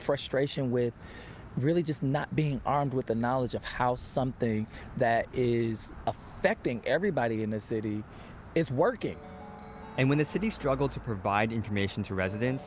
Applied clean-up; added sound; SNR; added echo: none; none; none; none.